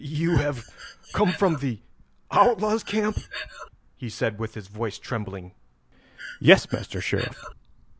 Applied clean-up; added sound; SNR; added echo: none; Breathing; 14 dB; none.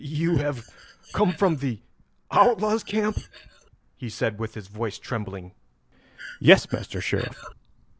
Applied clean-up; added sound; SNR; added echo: neural separator model SepFormer DNS4.